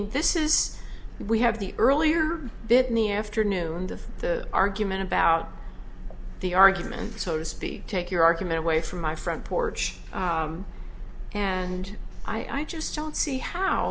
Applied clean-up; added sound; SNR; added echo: none; none; none; none.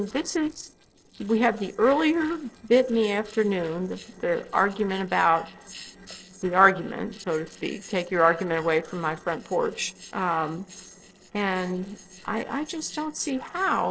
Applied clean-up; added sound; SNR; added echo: neural separator model SepFormer DNS4.